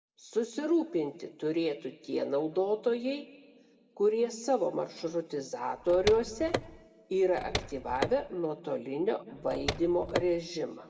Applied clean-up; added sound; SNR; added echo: none; Car; 6 dB; reverberation time 1.1 s.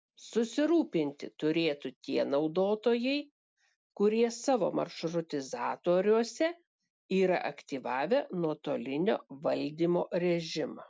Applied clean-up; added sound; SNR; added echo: none; none; none; none.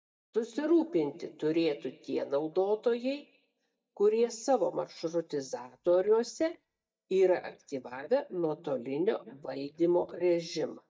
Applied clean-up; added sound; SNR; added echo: neural mask model DeepFilterNet 3.